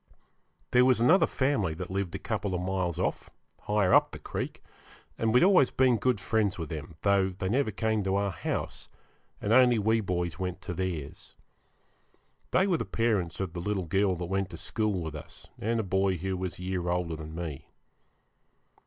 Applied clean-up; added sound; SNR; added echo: none; none; none; none.